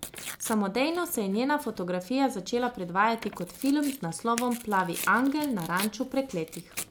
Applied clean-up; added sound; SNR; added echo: none; Tearing; 14 dB; none.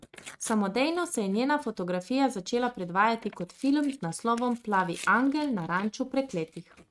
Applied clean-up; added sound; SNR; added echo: neural mask model RNNoise.